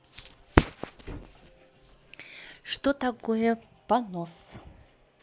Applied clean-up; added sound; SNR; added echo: none; none; none; none.